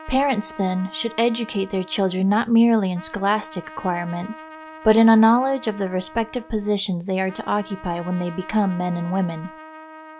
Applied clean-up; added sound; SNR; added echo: none; Trumpet; 19 dB; none.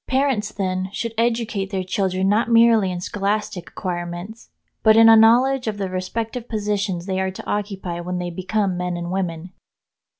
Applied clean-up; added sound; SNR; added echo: none; none; none; none.